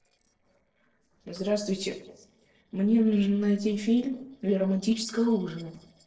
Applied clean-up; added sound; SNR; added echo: neural separator model SepFormer DNS4.